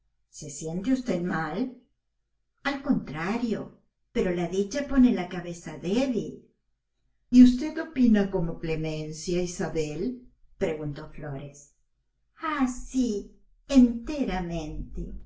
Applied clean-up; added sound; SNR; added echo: none; none; none; reverberation time 0.3 s.